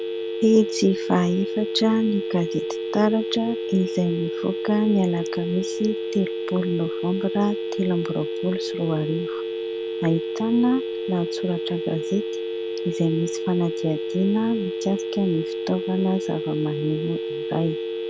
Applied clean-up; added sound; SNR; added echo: none; Telephone; 4 dB; none.